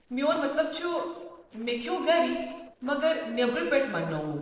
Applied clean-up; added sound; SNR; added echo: neural separator model SepFormer DNS4.